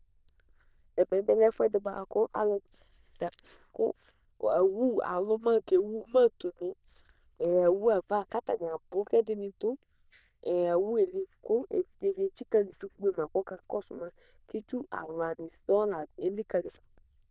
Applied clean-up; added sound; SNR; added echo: neural diffusion model UNIVERSE++.